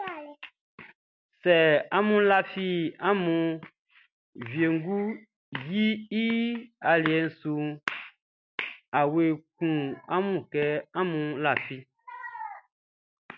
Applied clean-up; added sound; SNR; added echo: none; none; none; none.